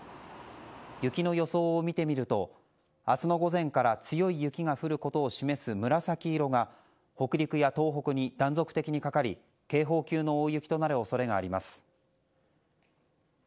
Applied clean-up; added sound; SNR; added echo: none; none; none; none.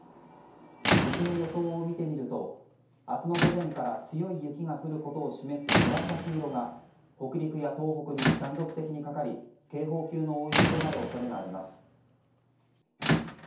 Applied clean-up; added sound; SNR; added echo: none; Squeak / Rattle / Slam; -1 dB; reverberation time 0.6 s.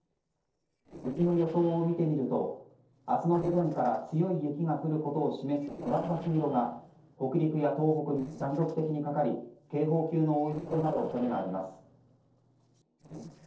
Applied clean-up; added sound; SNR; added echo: neural separator model SepFormer DNS4.